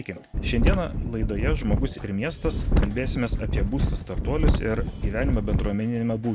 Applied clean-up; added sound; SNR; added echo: none; Wind; -4 dB; none.